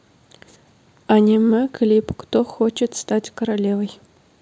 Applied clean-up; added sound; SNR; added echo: none; none; none; none.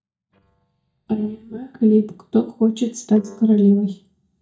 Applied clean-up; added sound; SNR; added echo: neural mask model DeepFilterNet 3.